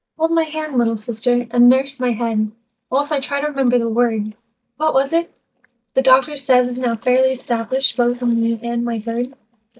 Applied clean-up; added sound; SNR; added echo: neural mask model DeepFilterNet 3.